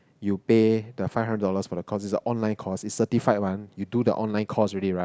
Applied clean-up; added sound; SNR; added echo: none; none; none; none.